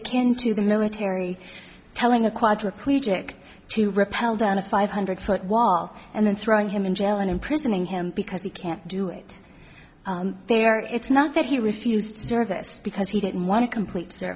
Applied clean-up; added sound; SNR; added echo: none; none; none; none.